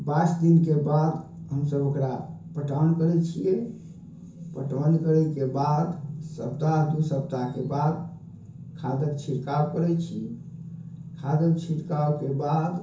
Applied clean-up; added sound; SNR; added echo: none; none; none; reverberation time 0.6 s.